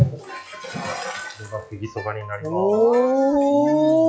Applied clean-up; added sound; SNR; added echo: classical method log-MMSE.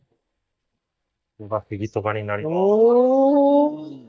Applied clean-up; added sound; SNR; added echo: neural mask model DeepFilterNet 3.